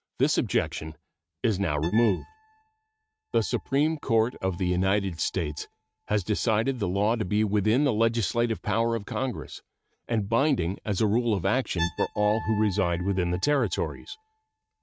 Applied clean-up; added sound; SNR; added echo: neural mask model RNNoise.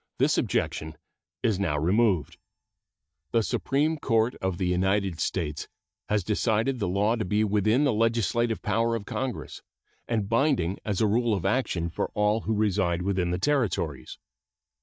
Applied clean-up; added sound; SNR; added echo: neural mask model DeepFilterNet 3.